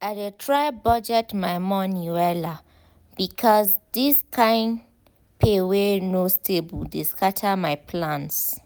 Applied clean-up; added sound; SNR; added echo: none; none; none; none.